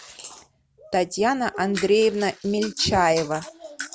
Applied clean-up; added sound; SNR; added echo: none; none; none; none.